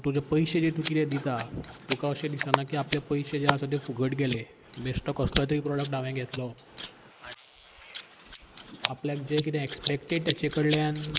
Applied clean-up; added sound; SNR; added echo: neural mask model Resemble Enhance denoiser.